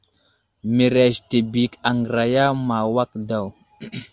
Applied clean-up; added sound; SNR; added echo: none; none; none; none.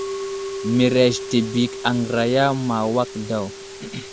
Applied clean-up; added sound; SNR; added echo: none; Musical instrument; 10 dB; none.